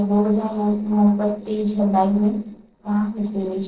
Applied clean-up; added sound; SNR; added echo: neural separator model SepFormer DNS4.